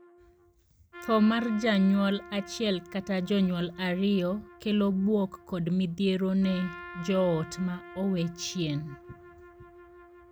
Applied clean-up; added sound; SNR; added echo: none; Trumpet; 19 dB; none.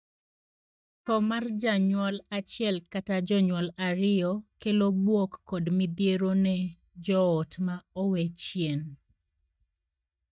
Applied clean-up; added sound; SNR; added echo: neural mask model DeepFilterNet 3.